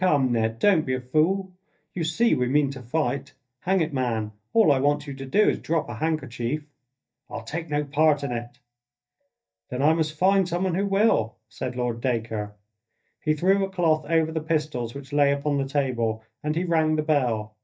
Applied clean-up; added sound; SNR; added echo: neural mask model DeepFilterNet 3.